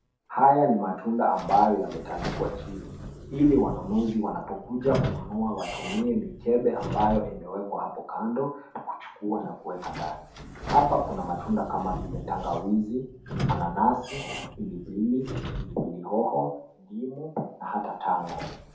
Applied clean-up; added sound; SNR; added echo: none; Squeak / Sliding door; 10 dB; reverberation time 0.5 s.